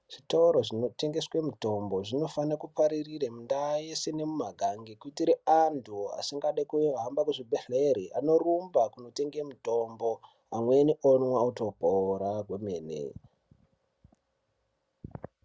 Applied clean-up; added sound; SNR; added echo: none; none; none; none.